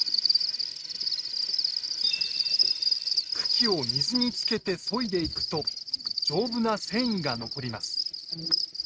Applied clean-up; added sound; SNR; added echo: neural mask model RNNoise.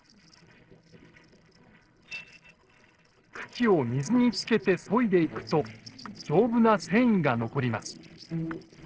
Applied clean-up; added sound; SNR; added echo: neural separator model SepFormer DNS4.